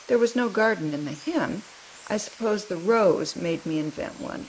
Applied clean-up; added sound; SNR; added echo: neural mask model Resemble Enhance denoiser.